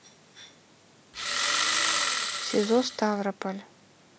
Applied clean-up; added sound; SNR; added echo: none; Engine starting; -3 dB; none.